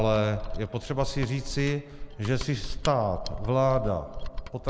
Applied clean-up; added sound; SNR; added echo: none; Mechanisms; 7 dB; none.